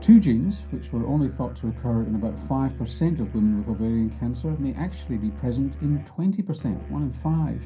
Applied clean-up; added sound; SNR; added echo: none; Musical instrument; 13 dB; reverberation time 0.3 s.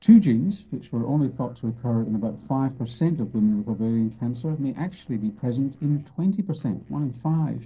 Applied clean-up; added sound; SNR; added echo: neural separator model SepFormer DNS4.